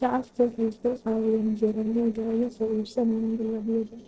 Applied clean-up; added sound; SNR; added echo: neural separator model SepFormer DNS4.